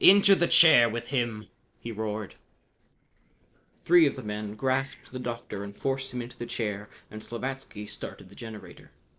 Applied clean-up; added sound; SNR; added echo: neural separator model SepFormer DNS4.